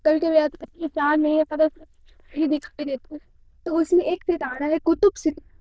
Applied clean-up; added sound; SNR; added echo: neural diffusion model UNIVERSE++.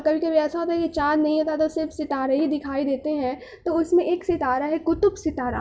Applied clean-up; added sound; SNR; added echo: none; none; none; none.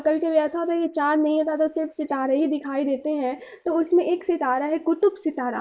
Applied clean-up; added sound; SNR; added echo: neural mask model Resemble Enhance denoiser.